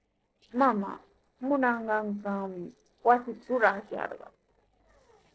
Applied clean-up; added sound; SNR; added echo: neural separator model SepFormer DNS4.